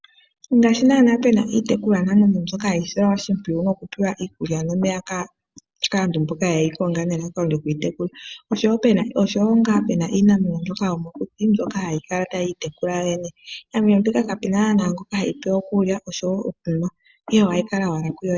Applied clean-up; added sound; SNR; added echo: none; none; none; none.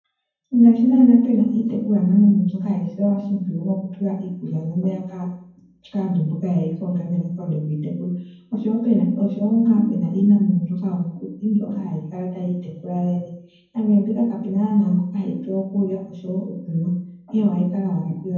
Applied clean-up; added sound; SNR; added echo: none; none; none; reverberation time 0.9 s.